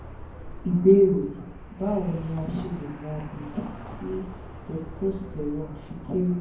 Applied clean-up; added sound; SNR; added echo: none; Traffic noise, roadway noise; 13 dB; reverberation time 0.9 s.